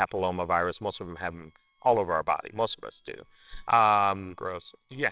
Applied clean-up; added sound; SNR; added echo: neural separator model SepFormer WHAMR!.